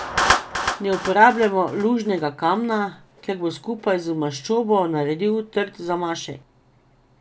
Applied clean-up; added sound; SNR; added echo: none; Clapping; 8 dB; none.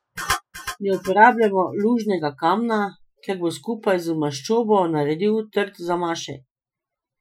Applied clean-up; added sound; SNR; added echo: classical method Wiener filter.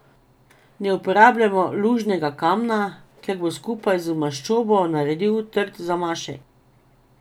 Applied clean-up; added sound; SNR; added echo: none; none; none; none.